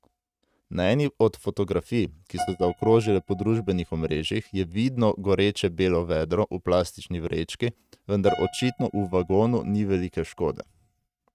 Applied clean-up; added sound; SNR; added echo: neural mask model RNNoise.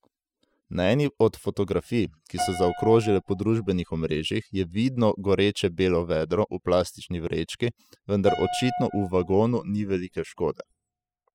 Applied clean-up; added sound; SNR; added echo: classical method spectral subtraction.